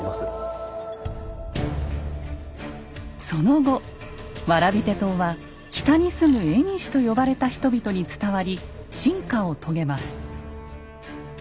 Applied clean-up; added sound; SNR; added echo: none; Accelerating, revving, vroom; 17 dB; none.